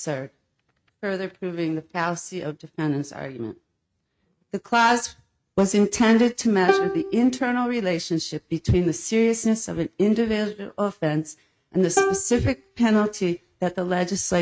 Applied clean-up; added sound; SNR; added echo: neural mask model RNNoise.